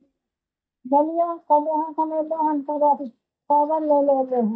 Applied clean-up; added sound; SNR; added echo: neural mask model DeepFilterNet 3.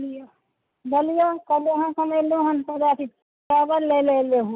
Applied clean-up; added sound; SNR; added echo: none; none; none; none.